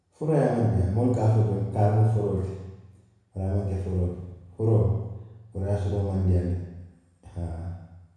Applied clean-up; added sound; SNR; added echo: none; none; none; reverberation time 1.1 s.